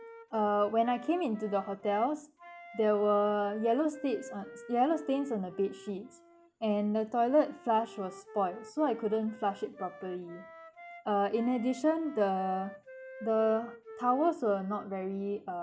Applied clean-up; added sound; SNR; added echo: none; Wind instrument, woodwind instrument; 19 dB; none.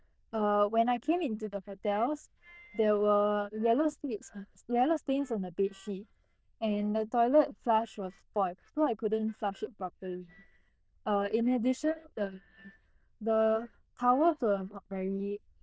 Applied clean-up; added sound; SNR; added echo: neural diffusion model UNIVERSE++.